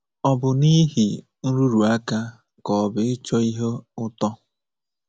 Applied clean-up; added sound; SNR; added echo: none; none; none; none.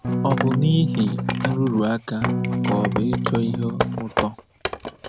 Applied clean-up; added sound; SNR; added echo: none; Wood + Electric guitar / Strum; 0 dB; none.